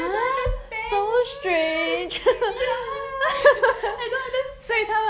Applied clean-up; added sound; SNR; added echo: none; none; none; none.